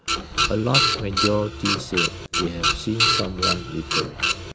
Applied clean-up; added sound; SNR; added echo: none; Printer; -3 dB; none.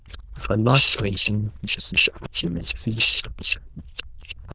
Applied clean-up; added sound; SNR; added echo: neural diffusion model UNIVERSE++.